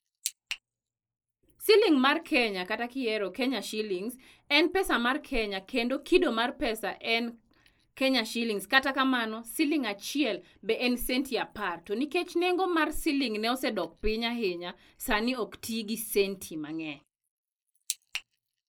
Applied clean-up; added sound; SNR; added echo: neural mask model Resemble Enhance denoiser.